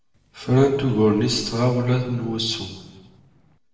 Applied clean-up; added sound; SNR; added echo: neural separator model SepFormer DNS4.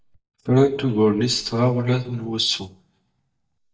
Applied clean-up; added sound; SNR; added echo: neural mask model DeepFilterNet 3.